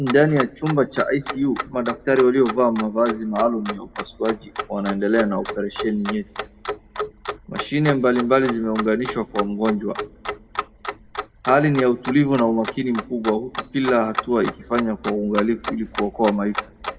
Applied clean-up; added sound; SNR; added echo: none; Clock; 9 dB; reverberation time 2.0 s.